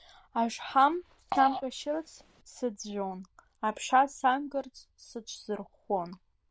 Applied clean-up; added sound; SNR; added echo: neural diffusion model UNIVERSE++.